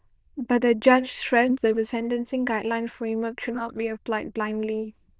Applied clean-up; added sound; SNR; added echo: neural diffusion model UNIVERSE++.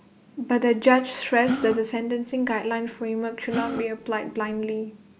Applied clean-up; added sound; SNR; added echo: none; Gasp; 11 dB; none.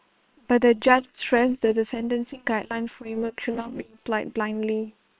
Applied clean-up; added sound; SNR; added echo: neural separator model SepFormer WHAM!.